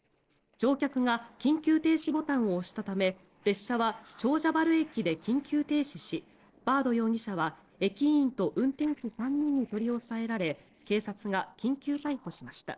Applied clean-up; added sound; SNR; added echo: neural separator model SepFormer DNS4.